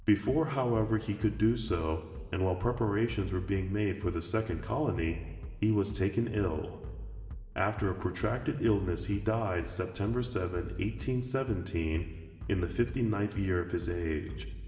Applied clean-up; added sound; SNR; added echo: none; Bass drum; 12 dB; reverberation time 2.1 s.